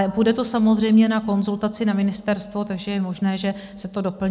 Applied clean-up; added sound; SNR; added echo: none; none; none; none.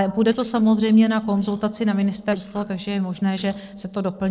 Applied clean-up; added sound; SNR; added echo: neural separator model SepFormer DNS4.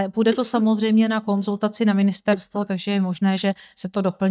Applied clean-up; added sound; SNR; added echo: neural mask model DeepFilterNet 3.